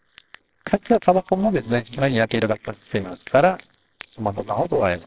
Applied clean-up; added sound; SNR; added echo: neural separator model SepFormer WHAMR!.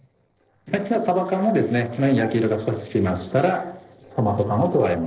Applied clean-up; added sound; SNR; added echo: neural separator model SepFormer DNS4.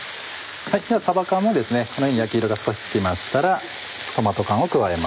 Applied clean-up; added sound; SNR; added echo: none; none; none; none.